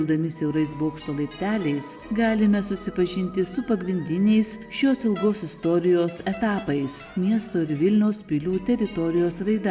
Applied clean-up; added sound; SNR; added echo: none; Crowd; 19 dB; reverberation time 0.9 s.